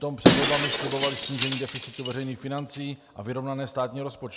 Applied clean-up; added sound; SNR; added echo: none; Shatter; -5 dB; none.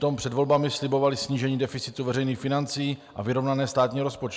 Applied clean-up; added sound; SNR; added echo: none; none; none; none.